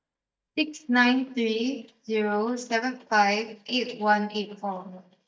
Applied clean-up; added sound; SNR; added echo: neural mask model DeepFilterNet 3.